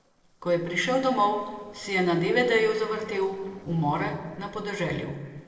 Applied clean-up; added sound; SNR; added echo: neural separator model SepFormer DNS4.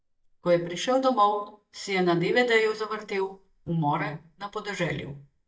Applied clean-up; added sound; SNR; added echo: neural mask model DeepFilterNet 3.